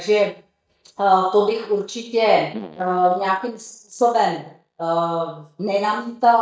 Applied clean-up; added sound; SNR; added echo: neural mask model DeepFilterNet 3.